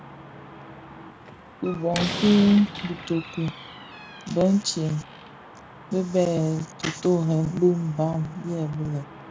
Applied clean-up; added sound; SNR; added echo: none; Slam; 13 dB; none.